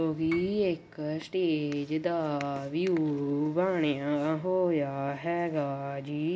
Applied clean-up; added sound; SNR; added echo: none; Piano; 20 dB; reverberation time 0.4 s.